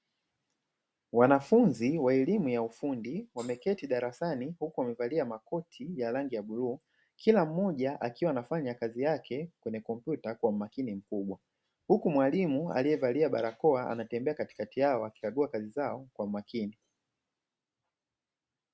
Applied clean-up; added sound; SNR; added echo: none; none; none; none.